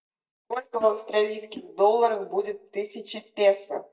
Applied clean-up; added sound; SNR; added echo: neural mask model DeepFilterNet 3.